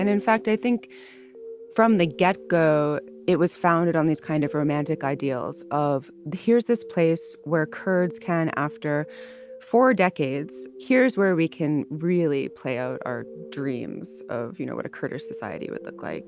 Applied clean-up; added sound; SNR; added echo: none; none; none; none.